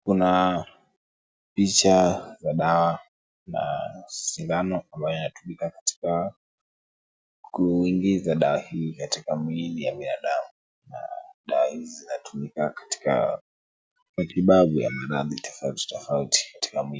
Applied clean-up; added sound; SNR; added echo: none; none; none; none.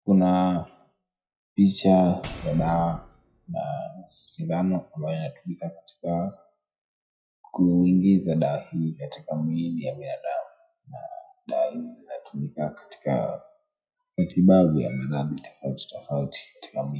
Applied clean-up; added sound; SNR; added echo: classical method WPE with log-MMSE.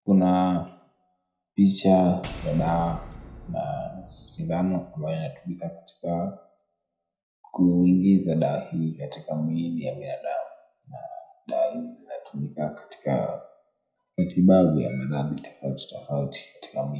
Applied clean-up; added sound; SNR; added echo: none; Shatter / Boom; 15 dB; reverberation time 0.4 s.